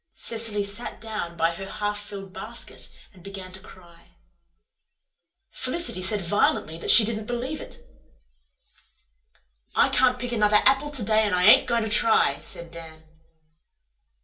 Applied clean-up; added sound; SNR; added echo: none; none; none; reverberation time 0.3 s.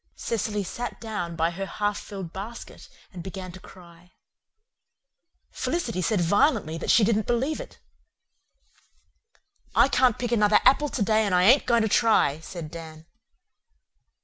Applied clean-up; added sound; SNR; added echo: none; none; none; none.